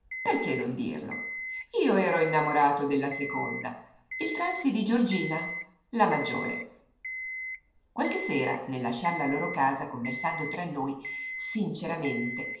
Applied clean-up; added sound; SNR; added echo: none; Alarm; 9 dB; reverberation time 0.7 s.